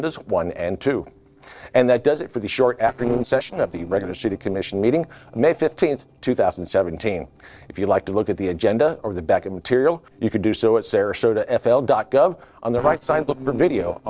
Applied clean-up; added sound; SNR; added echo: neural separator model SepFormer DNS4.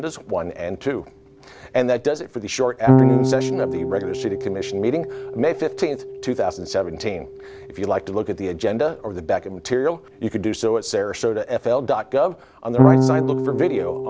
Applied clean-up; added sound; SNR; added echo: none; Electric guitar / Bass guitar; 1 dB; none.